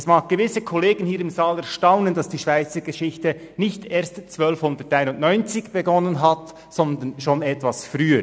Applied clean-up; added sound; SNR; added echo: none; none; none; none.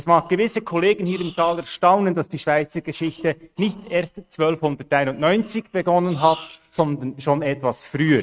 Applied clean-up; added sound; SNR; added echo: neural mask model RNNoise.